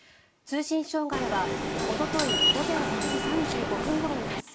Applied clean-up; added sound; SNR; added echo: none; Subway, metro, underground; -3 dB; reverberation time 1.0 s.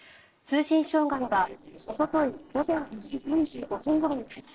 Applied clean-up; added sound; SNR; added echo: neural separator model SepFormer DNS4.